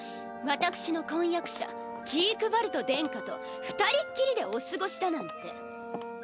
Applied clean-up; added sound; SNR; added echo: none; none; none; none.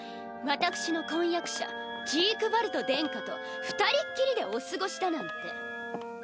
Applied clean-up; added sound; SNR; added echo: none; Wind instrument, woodwind instrument; 11 dB; none.